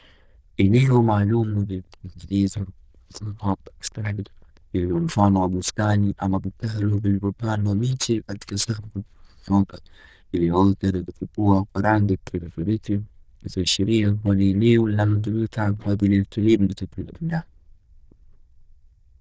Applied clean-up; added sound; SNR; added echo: neural diffusion model UNIVERSE++.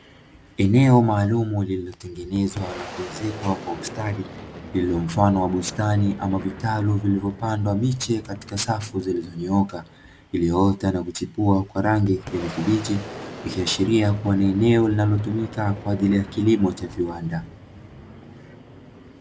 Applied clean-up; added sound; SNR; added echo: none; Boom; 16 dB; none.